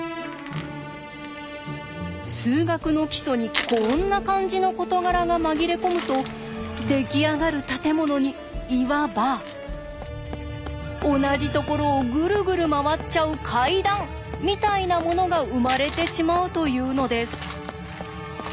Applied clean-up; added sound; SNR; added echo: none; Crumpling, crinkling; 16 dB; none.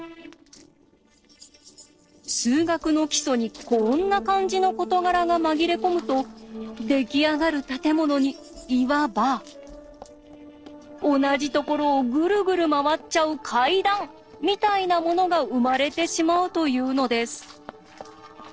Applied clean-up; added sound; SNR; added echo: neural separator model SepFormer DNS4.